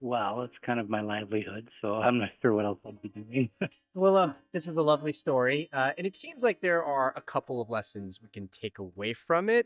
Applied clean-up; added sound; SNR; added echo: neural mask model DeepFilterNet 3.